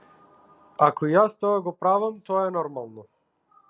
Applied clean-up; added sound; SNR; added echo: none; none; none; none.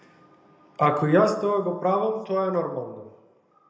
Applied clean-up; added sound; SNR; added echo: none; none; none; reverberation time 0.7 s.